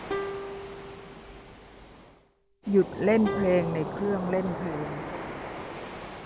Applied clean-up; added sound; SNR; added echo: none; Plucked string instrument + Waves, surf; 6 dB; none.